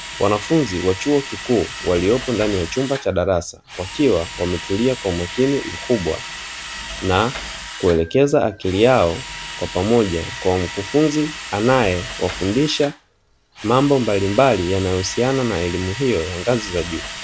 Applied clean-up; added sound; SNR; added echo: none; Drill; 12 dB; none.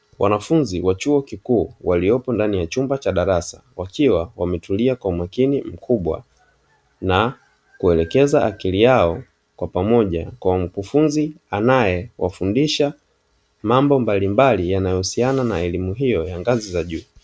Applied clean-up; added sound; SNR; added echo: none; none; none; none.